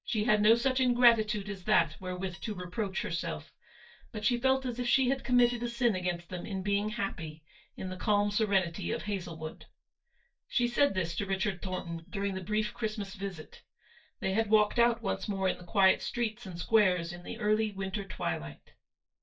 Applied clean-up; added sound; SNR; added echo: neural mask model DeepFilterNet 3.